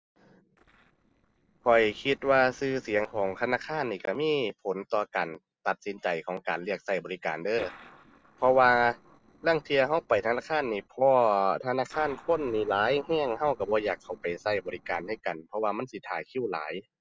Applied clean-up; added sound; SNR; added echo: neural separator model SepFormer DNS4.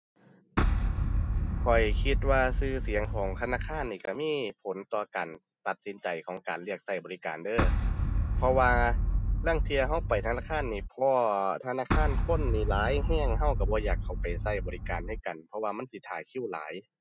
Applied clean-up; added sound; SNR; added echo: none; Boom; -3 dB; none.